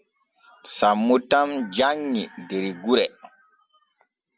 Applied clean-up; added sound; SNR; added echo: none; none; none; none.